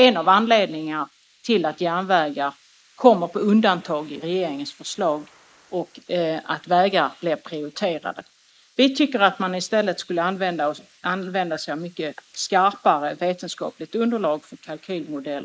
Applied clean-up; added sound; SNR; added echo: neural mask model Resemble Enhance denoiser.